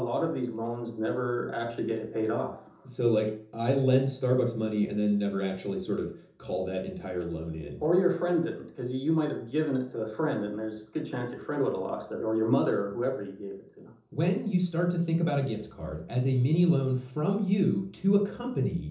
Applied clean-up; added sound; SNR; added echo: none; none; none; reverberation time 0.6 s.